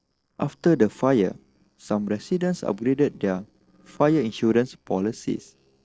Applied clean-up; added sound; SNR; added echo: neural separator model SepFormer DNS4.